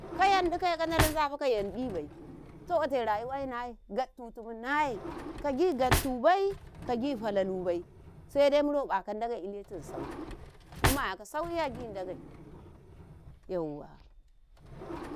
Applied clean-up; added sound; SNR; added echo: none; Drawer open or close; 7 dB; none.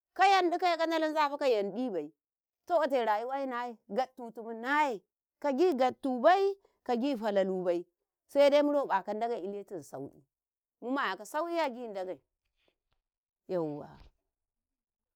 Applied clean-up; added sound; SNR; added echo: none; none; none; none.